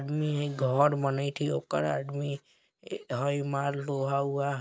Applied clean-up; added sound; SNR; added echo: none; none; none; none.